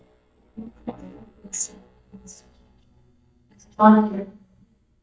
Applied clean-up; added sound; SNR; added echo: neural mask model DeepFilterNet 3.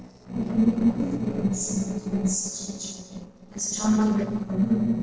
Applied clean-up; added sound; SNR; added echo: neural separator model SepFormer DNS4.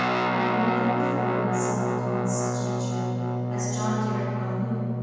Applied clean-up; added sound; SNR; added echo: none; Guitar; -5 dB; reverberation time 2.1 s.